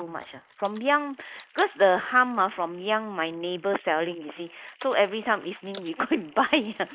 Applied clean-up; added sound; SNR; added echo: neural mask model Resemble Enhance denoiser.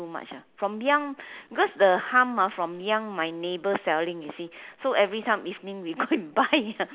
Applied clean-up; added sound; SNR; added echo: none; none; none; none.